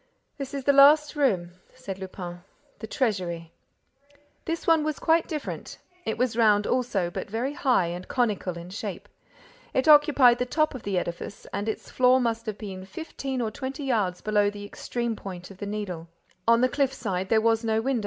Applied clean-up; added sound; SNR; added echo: none; none; none; none.